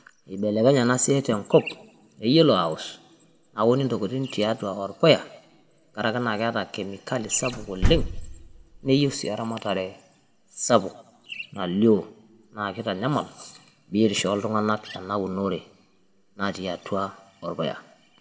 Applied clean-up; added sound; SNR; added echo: none; Slam; 2 dB; reverberation time 0.8 s.